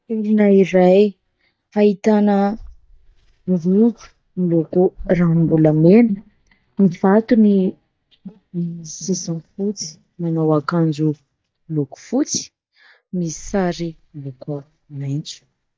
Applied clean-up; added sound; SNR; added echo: neural mask model DeepFilterNet 3.